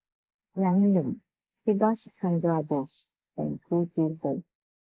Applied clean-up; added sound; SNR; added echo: neural mask model Resemble Enhance denoiser.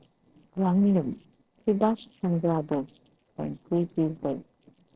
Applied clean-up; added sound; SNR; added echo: neural separator model SepFormer DNS4.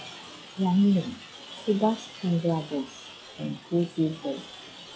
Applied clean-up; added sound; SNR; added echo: classical method log-MMSE.